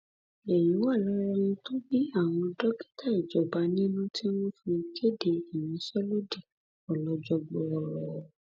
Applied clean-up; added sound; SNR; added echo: none; none; none; none.